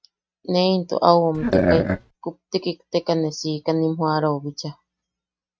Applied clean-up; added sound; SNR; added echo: neural mask model RNNoise.